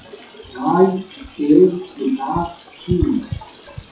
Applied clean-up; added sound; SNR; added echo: classical method WPE with log-MMSE.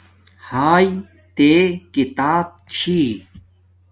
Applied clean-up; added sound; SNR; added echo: none; none; none; none.